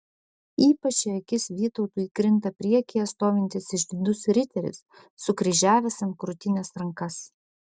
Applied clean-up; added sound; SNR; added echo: none; none; none; none.